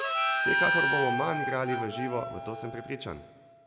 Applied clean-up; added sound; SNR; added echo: none; Harmonica; -3 dB; none.